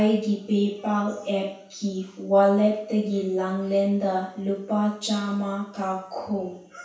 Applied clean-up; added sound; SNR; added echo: none; none; none; reverberation time 0.7 s.